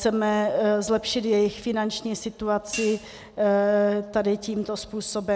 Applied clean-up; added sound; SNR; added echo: none; Hi-hat; 16 dB; none.